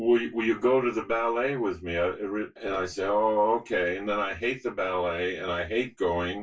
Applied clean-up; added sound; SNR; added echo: none; none; none; reverberation time 0.1 s.